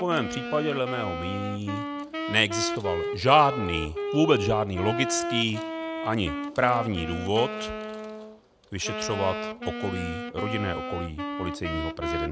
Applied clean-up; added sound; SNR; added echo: none; Wind instrument, woodwind instrument; 5 dB; none.